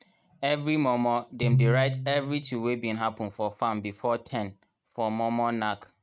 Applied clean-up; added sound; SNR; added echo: neural mask model RNNoise.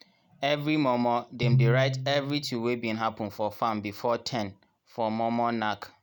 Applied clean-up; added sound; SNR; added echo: none; Piano; 0 dB; none.